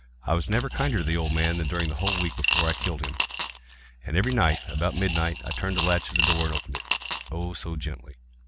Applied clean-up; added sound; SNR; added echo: none; Coin (dropping) / Glass; 4 dB; none.